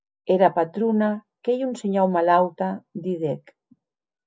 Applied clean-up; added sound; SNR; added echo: none; none; none; none.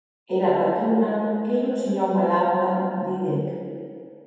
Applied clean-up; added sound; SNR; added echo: none; none; none; reverberation time 2.1 s.